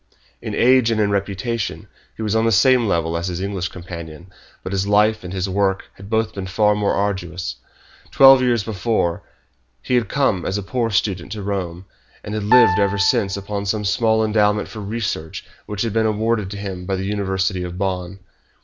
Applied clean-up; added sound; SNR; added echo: none; Piano; 2 dB; none.